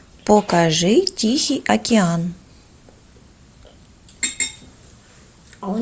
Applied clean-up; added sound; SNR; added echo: none; none; none; none.